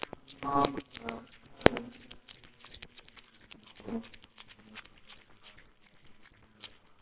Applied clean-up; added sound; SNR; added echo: neural separator model SepFormer WHAMR!.